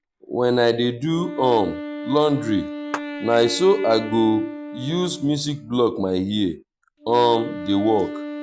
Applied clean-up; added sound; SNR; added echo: none; Clapping + Wind instrument, woodwind instrument; 12 dB; none.